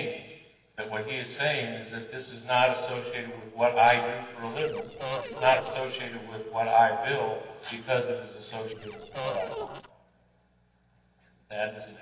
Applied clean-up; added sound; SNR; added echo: neural separator model SepFormer DNS4.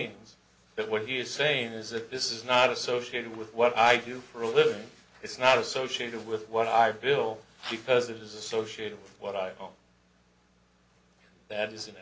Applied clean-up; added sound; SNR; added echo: none; none; none; none.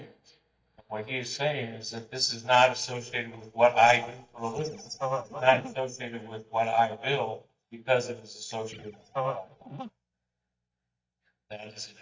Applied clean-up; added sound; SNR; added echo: neural mask model DeepFilterNet 3.